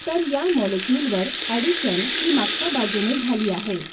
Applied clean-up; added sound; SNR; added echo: none; Rattle (instrument); 1 dB; reverberation time 0.3 s.